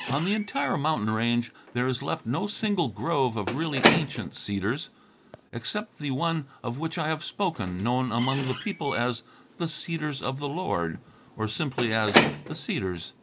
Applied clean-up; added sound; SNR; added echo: none; Squeak / Slam / Wood; 4 dB; none.